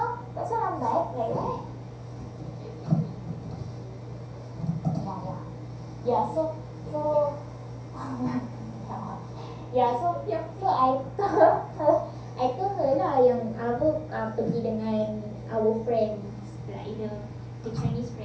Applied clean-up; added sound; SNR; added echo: none; Engine; 12 dB; reverberation time 0.6 s.